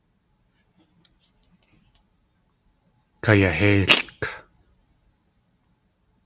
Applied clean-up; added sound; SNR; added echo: none; none; none; none.